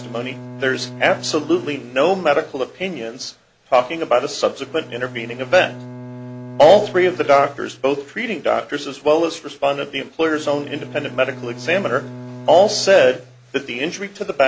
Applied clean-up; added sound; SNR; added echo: none; Bowed string instrument; 18 dB; none.